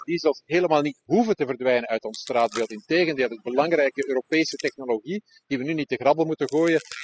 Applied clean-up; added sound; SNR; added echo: classical method spectral subtraction.